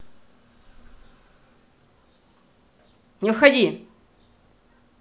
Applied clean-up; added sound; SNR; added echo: none; none; none; none.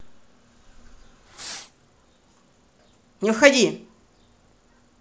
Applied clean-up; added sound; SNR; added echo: none; Fireworks; 17 dB; none.